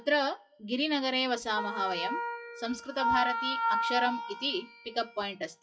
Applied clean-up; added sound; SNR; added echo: classical method WPE with log-MMSE.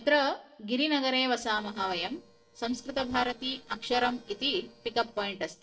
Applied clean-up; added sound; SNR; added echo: neural separator model SepFormer DNS4.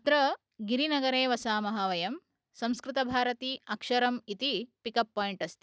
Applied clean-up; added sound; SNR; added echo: none; none; none; none.